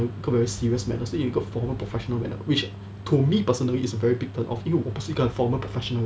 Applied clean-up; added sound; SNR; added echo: none; Wind; 19 dB; none.